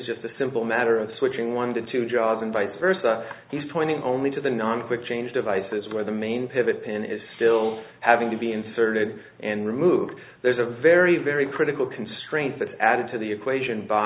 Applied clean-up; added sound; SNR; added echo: none; none; none; none.